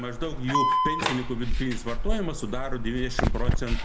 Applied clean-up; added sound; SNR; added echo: none; Alarm; -5 dB; none.